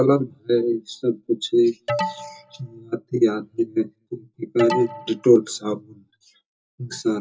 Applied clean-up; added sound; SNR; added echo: none; Alarm; 7 dB; reverberation time 0.2 s.